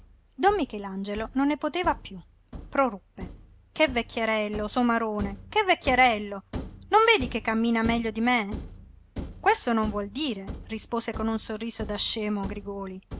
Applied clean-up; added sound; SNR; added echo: none; Thump, thud; 14 dB; none.